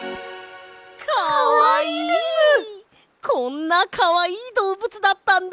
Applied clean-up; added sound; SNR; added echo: none; none; none; none.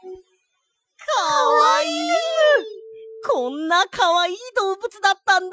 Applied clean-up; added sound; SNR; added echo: classical method Wiener filter.